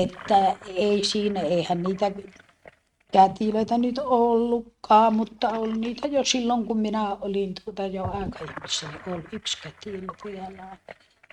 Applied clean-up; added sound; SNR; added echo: neural mask model RNNoise.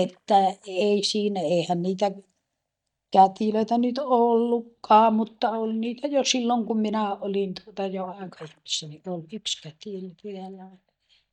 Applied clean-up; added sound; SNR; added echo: neural mask model DeepFilterNet 3.